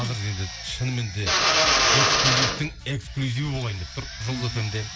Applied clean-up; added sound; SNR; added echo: none; Drill; -3 dB; none.